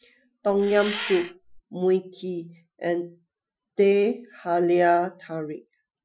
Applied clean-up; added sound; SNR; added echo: classical method Wiener filter.